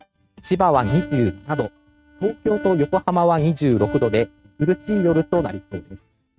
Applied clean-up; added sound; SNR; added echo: neural mask model RNNoise.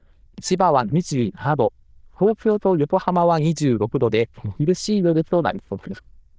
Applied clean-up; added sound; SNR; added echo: neural diffusion model UNIVERSE++.